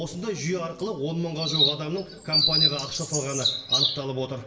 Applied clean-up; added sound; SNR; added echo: none; Chirp, tweet; -4 dB; reverberation time 0.7 s.